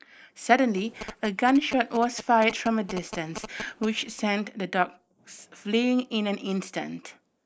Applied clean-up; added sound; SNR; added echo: neural mask model Resemble Enhance denoiser.